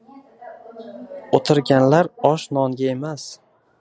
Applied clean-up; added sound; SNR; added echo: none; none; none; none.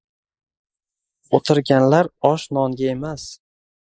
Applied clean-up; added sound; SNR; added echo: neural mask model Resemble Enhance denoiser.